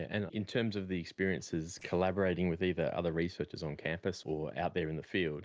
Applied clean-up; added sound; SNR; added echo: neural separator model SepFormer DNS4.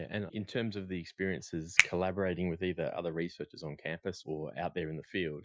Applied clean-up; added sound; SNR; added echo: classical method Wiener filter.